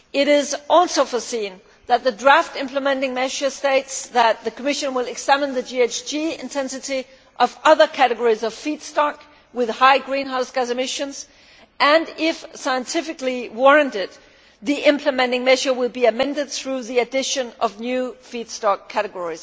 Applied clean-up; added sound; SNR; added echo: none; none; none; none.